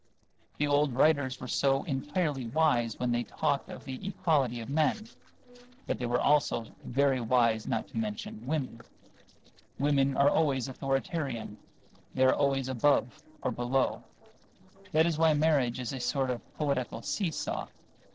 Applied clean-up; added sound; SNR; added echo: neural separator model SepFormer DNS4.